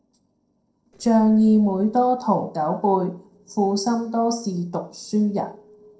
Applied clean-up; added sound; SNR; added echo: neural separator model SepFormer DNS4.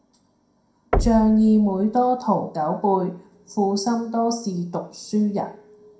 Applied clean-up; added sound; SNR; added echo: none; Knock; 8 dB; reverberation time 0.5 s.